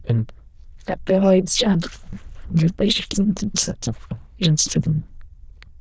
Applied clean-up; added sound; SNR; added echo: neural diffusion model UNIVERSE++.